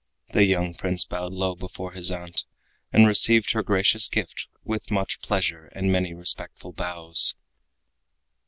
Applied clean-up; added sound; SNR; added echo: none; none; none; none.